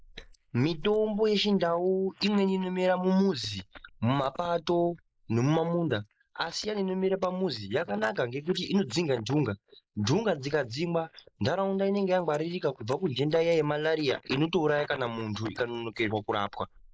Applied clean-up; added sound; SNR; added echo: neural mask model Resemble Enhance denoiser.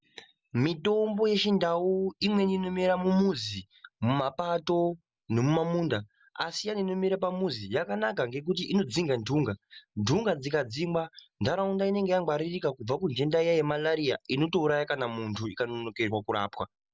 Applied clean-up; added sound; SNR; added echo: none; none; none; none.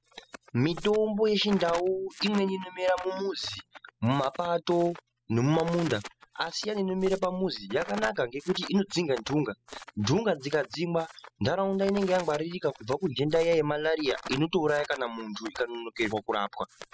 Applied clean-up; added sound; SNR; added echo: classical method spectral subtraction.